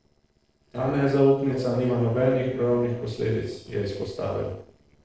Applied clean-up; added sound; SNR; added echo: neural separator model SepFormer DNS4.